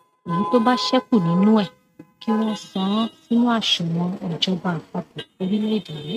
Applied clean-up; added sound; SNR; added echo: neural mask model RNNoise.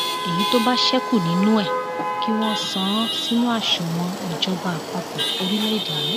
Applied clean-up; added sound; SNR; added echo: none; Chatter / Traffic noise, roadway noise / Vehicle horn, car horn, honking / Engine; 3 dB; none.